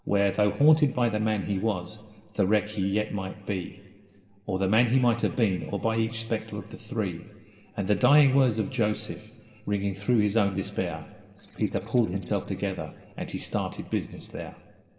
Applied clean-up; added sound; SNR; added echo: neural separator model SepFormer DNS4.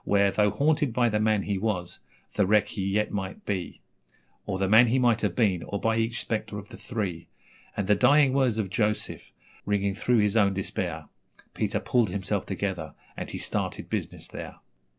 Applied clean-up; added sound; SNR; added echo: none; none; none; none.